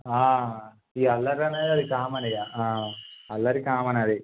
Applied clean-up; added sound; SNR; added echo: none; Bird; 16 dB; none.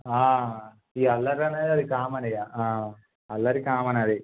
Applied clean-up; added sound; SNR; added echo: none; none; none; none.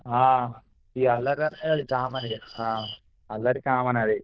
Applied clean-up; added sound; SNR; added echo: neural diffusion model UNIVERSE++.